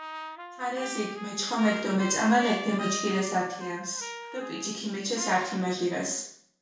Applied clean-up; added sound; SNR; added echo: none; Trumpet; 11 dB; reverberation time 0.5 s.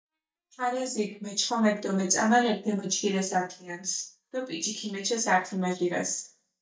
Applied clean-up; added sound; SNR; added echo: neural mask model DeepFilterNet 3.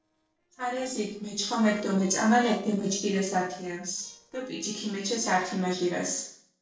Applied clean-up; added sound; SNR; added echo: neural separator model SepFormer DNS4.